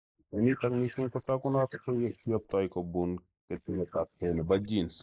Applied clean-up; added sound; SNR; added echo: neural mask model Resemble Enhance denoiser.